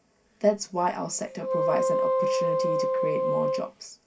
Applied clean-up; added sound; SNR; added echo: none; Wind instrument, woodwind instrument; -4 dB; reverberation time 0.2 s.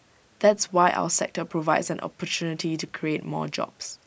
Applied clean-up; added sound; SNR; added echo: none; none; none; none.